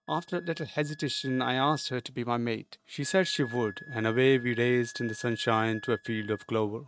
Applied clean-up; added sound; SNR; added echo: neural mask model RNNoise.